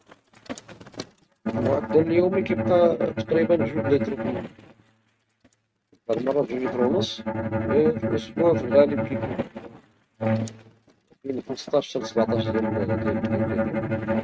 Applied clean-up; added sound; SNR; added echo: neural mask model RNNoise.